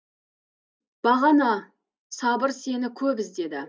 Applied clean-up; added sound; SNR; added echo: none; none; none; none.